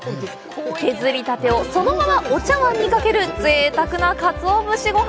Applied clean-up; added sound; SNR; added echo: none; none; none; none.